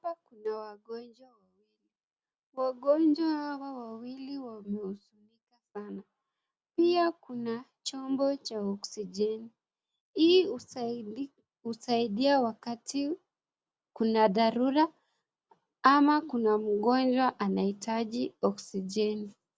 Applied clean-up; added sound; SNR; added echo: none; none; none; none.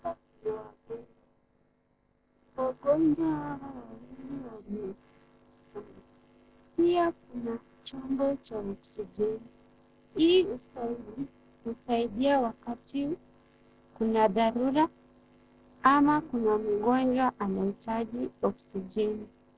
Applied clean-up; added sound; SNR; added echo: neural separator model SepFormer DNS4.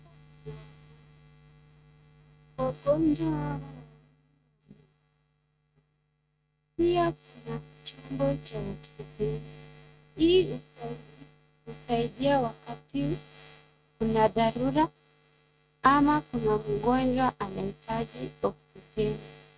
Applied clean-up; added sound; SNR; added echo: neural mask model RNNoise.